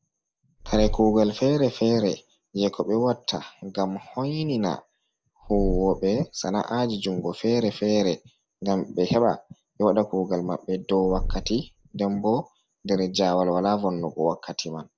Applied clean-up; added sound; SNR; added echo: none; Purr; 6 dB; none.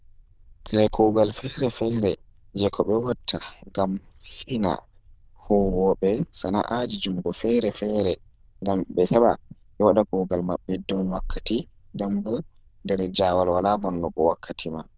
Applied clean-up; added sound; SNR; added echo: neural diffusion model UNIVERSE++.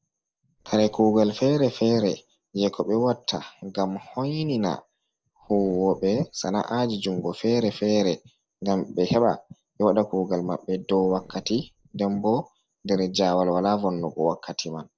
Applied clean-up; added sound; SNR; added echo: neural separator model SepFormer DNS4.